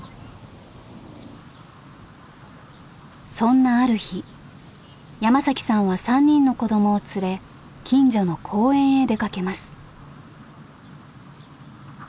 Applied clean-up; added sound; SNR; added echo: none; none; none; none.